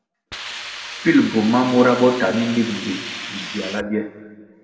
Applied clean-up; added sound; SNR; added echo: none; Hiss; 11 dB; reverberation time 1.7 s.